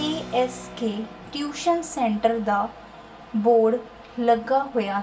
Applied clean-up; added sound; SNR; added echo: none; Keyboard (musical); 19 dB; reverberation time 0.2 s.